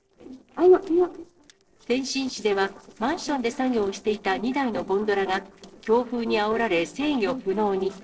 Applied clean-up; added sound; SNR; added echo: neural separator model SepFormer DNS4.